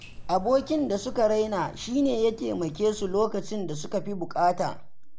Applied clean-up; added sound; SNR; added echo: none; Drip; 11 dB; none.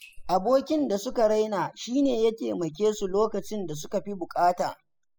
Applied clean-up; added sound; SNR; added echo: classical method spectral subtraction.